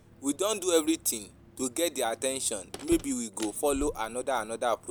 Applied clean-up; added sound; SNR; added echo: none; Slam; 17 dB; none.